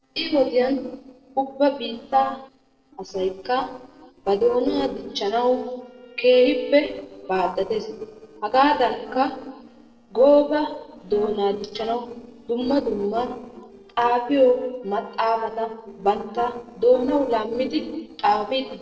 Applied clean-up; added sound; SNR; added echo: neural separator model SepFormer DNS4.